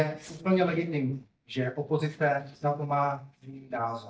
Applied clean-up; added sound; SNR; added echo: neural mask model DeepFilterNet 3.